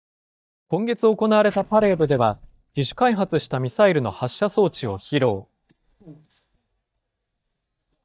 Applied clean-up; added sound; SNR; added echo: neural mask model DeepFilterNet 3.